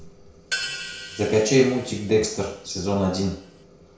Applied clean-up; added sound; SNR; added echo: none; Hi-hat; 12 dB; reverberation time 0.6 s.